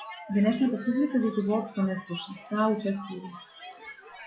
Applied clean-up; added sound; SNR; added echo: classical method log-MMSE.